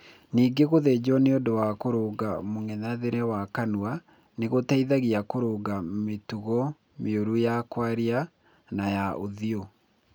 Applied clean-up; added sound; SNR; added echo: none; none; none; none.